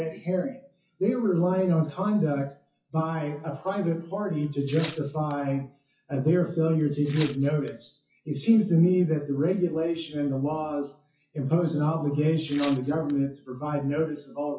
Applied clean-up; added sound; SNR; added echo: classical method WPE with log-MMSE.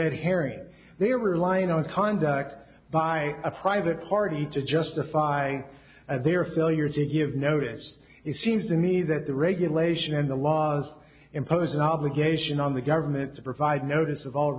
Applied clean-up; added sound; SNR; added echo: none; none; none; none.